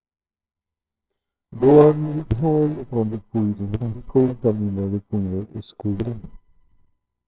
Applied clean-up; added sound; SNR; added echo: neural separator model SepFormer WHAMR!.